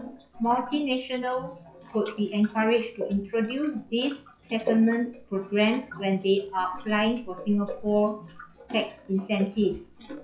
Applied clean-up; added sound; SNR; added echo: classical method log-MMSE.